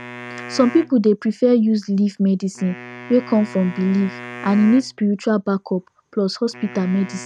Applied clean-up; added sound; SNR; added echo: none; Wind instrument, woodwind instrument; 17 dB; none.